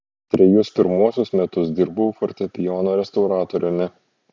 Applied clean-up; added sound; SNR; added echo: none; none; none; none.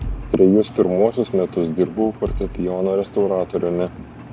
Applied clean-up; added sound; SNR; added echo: none; Engine + Bass drum; 13 dB; none.